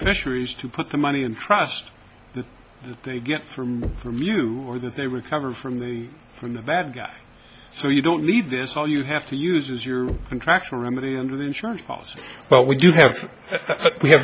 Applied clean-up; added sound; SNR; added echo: none; Knock; 16 dB; none.